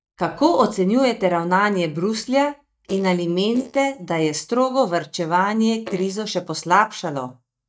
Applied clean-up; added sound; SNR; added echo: neural mask model DeepFilterNet 3.